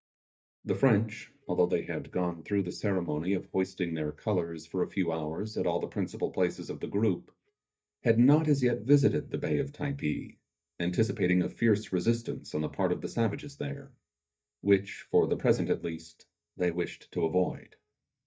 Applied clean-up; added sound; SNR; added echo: neural mask model DeepFilterNet 3.